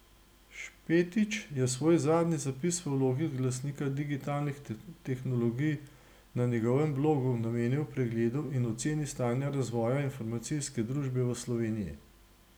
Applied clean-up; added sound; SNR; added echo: none; none; none; none.